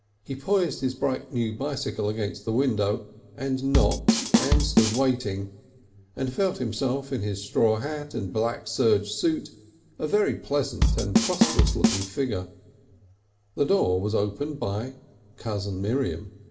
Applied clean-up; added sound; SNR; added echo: none; Bass drum / Snare drum / Drum kit; -4 dB; reverberation time 1.7 s.